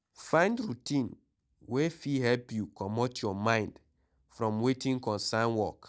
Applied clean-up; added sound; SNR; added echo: none; none; none; none.